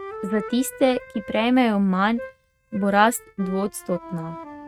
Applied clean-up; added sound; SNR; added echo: neural mask model RNNoise.